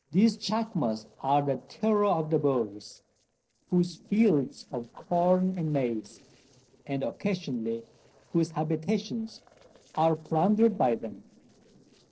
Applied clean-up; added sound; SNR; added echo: neural separator model SepFormer DNS4.